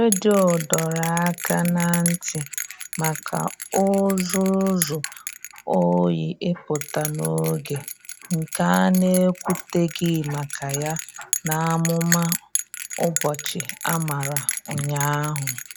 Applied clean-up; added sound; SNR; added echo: none; Bell; 9 dB; none.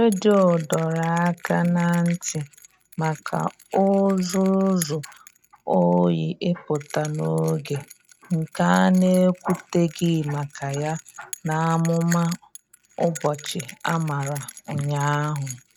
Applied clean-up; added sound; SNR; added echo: neural mask model RNNoise.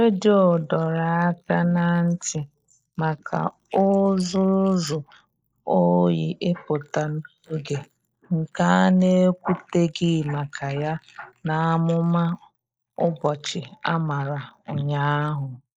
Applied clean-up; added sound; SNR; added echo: neural mask model Resemble Enhance denoiser.